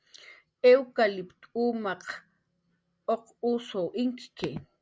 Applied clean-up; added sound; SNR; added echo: none; none; none; none.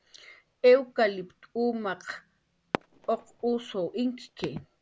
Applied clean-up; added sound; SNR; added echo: none; Fireworks; 16 dB; none.